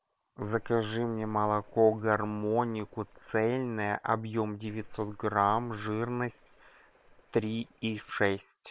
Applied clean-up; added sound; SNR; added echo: neural separator model SepFormer WHAM!.